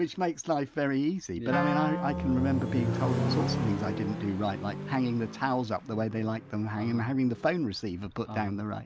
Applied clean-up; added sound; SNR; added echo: none; Accelerating, revving, vroom + Wind instrument, woodwind instrument; 5 dB; none.